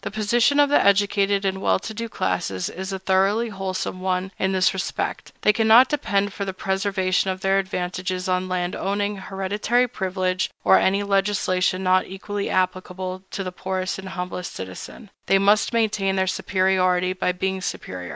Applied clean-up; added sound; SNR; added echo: none; none; none; none.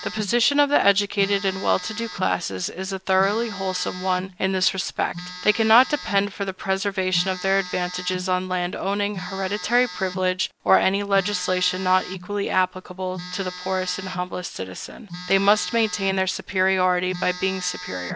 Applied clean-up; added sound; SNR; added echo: none; Telephone; 14 dB; none.